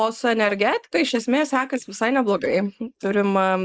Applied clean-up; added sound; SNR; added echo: neural mask model Resemble Enhance denoiser.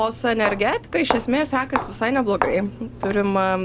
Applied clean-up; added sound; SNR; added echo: none; Walk, footsteps; 8 dB; none.